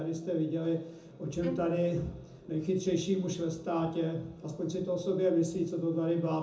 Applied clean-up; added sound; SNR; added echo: none; Bowed string instrument; 11 dB; reverberation time 0.5 s.